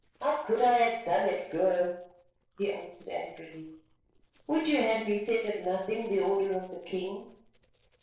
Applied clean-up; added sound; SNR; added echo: neural separator model SepFormer DNS4.